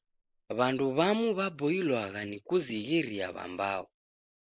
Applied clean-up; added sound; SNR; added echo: neural mask model Resemble Enhance denoiser.